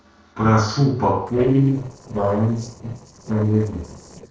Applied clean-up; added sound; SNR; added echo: neural separator model SepFormer DNS4.